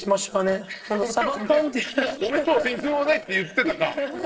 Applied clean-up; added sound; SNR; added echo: neural separator model SepFormer DNS4.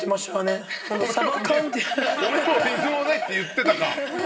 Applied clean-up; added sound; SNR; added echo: none; Keyboard (musical); 13 dB; reverberation time 1.9 s.